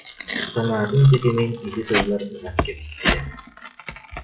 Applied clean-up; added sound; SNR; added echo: classical method WPE with log-MMSE.